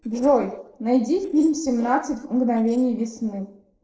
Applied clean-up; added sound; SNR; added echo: neural separator model SepFormer DNS4.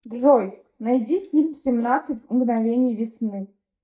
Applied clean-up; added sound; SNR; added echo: neural mask model DeepFilterNet 3.